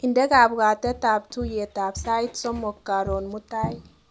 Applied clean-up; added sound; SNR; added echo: none; Walk, footsteps; 15 dB; none.